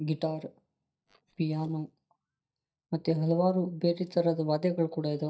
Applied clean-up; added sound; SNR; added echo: neural mask model DeepFilterNet 3.